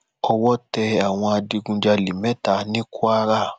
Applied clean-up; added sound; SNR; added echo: none; none; none; none.